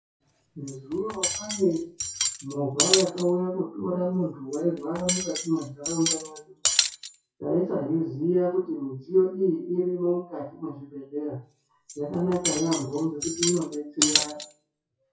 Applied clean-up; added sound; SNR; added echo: classical method WPE with log-MMSE.